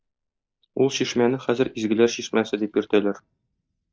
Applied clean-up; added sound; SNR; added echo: neural mask model DeepFilterNet 3.